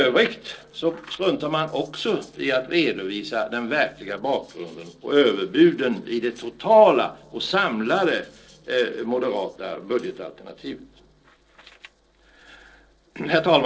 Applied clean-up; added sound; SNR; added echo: neural separator model SepFormer DNS4.